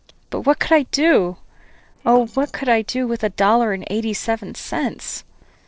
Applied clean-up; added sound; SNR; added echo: neural separator model SepFormer DNS4.